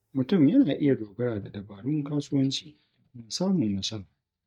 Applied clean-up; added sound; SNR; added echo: neural mask model DeepFilterNet 3.